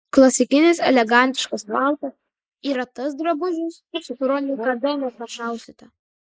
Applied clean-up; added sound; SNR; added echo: neural mask model Resemble Enhance denoiser.